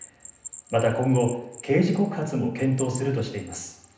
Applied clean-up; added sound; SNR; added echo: none; Bell; 18 dB; reverberation time 0.8 s.